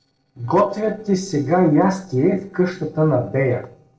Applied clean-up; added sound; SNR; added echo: neural separator model SepFormer DNS4.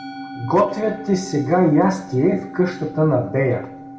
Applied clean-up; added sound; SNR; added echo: none; Musical instrument; 15 dB; reverberation time 0.8 s.